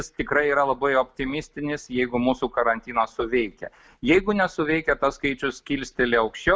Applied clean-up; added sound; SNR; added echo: none; none; none; none.